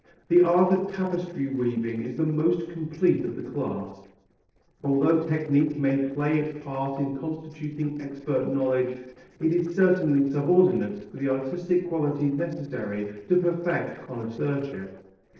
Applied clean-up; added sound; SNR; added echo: neural separator model SepFormer DNS4.